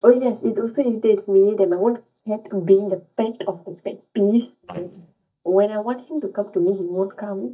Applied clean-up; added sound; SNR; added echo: neural mask model DeepFilterNet 3.